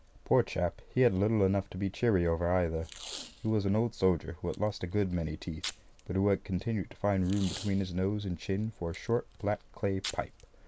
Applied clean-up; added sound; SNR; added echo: none; Packing tape, duct tape; 17 dB; none.